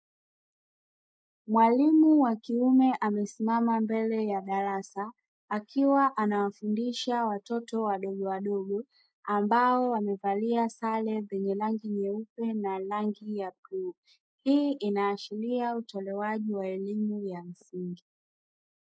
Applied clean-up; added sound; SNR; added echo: neural mask model Resemble Enhance denoiser.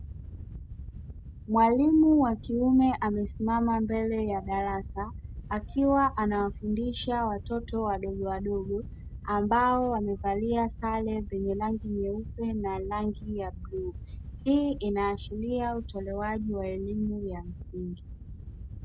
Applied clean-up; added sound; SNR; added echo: none; Wind / Boat, Water vehicle; 12 dB; none.